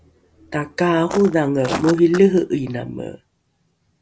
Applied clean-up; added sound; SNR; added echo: none; Walk, footsteps; 11 dB; none.